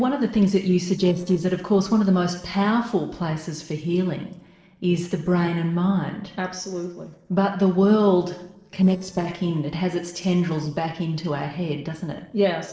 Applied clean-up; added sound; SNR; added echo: neural separator model SepFormer DNS4.